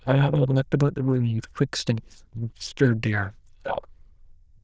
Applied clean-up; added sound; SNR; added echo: neural diffusion model UNIVERSE++.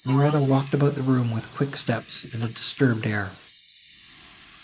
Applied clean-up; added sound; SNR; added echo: neural mask model Resemble Enhance denoiser.